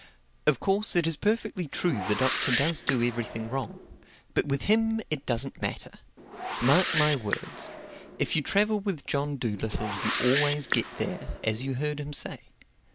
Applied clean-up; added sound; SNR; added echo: none; Whoosh, swoosh, swish; 5 dB; none.